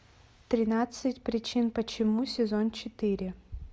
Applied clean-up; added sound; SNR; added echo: none; none; none; none.